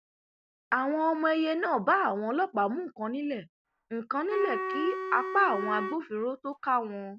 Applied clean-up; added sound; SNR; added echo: none; Wind instrument, woodwind instrument; 6 dB; none.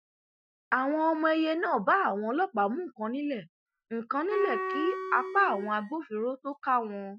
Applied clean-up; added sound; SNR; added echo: classical method Wiener filter.